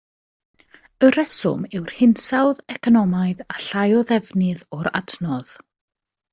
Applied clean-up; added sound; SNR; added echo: neural separator model SepFormer DNS4.